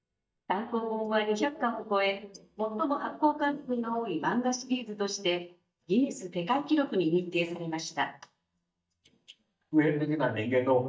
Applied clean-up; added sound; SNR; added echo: neural mask model DeepFilterNet 3.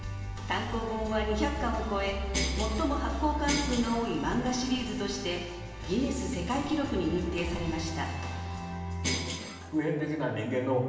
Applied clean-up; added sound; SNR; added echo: none; Bell; 6 dB; reverberation time 1.3 s.